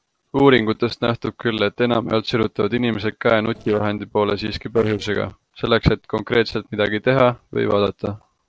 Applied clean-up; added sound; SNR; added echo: neural separator model SepFormer DNS4.